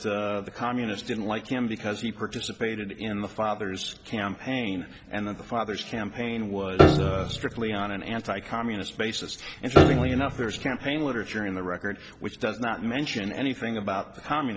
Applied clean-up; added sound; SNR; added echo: none; Piano; -5 dB; none.